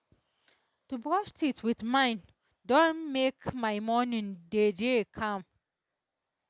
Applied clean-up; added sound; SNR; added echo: none; none; none; none.